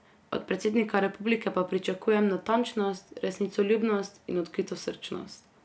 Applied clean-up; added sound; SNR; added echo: none; none; none; none.